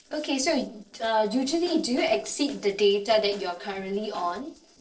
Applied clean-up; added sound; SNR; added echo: neural separator model SepFormer DNS4.